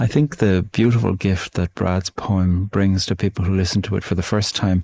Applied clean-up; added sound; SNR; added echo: neural mask model Resemble Enhance denoiser.